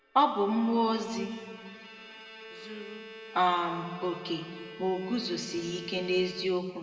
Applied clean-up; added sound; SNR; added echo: none; Bowed string instrument; 17 dB; reverberation time 2.2 s.